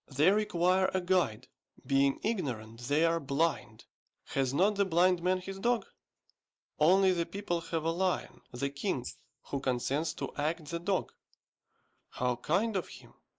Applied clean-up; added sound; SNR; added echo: neural mask model Resemble Enhance denoiser.